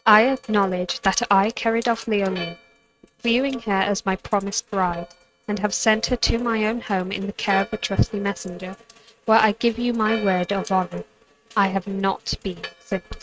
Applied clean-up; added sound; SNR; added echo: neural mask model RNNoise.